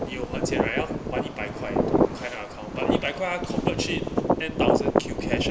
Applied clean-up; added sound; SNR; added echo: none; none; none; none.